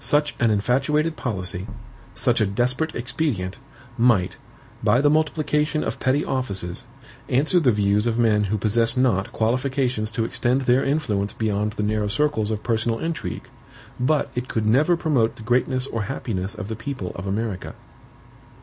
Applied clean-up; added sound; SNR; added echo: none; Bass drum; 15 dB; none.